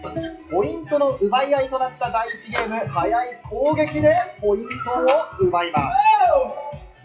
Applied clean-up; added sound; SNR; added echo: classical method WPE with log-MMSE.